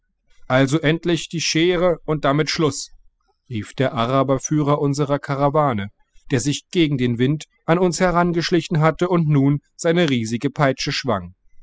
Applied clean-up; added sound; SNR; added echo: classical method spectral subtraction.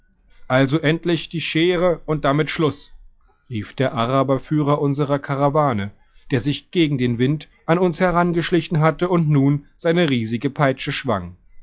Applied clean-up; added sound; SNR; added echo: classical method log-MMSE.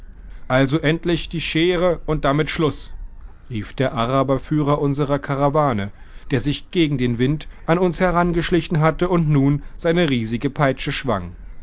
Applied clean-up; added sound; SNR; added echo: none; Gull, seagull; 13 dB; none.